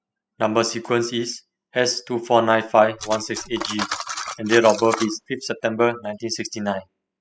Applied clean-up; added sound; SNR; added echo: classical method spectral subtraction.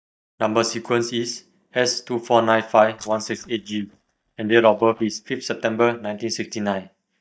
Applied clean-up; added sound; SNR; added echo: neural mask model DeepFilterNet 3.